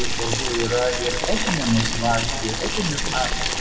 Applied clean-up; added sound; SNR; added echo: none; Boiling; -1 dB; reverberation time 1.8 s.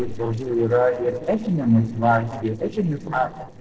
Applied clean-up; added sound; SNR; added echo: neural separator model SepFormer DNS4.